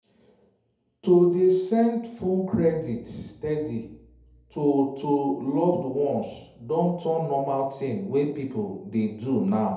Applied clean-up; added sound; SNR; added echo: none; none; none; reverberation time 2.0 s.